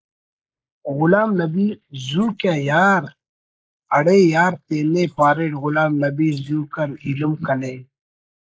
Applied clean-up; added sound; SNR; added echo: neural mask model Resemble Enhance denoiser.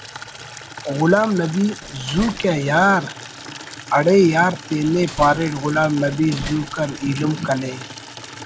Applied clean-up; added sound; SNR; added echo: none; Water tap, faucet / Liquid + Slam; 14 dB; none.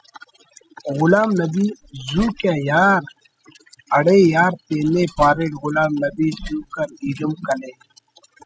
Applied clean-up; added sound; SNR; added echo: classical method spectral subtraction.